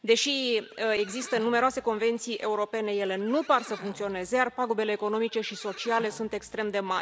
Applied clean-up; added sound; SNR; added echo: none; Livestock, farm animals, working animals; 20 dB; none.